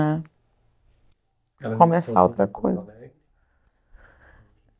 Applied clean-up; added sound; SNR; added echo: neural mask model DeepFilterNet 3.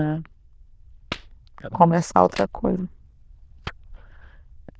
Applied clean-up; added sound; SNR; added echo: neural diffusion model UNIVERSE++.